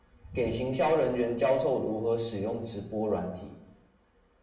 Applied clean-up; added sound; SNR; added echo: none; none; none; reverberation time 0.8 s.